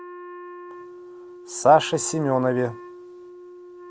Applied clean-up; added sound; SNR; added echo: none; Wind instrument, woodwind instrument; 16 dB; none.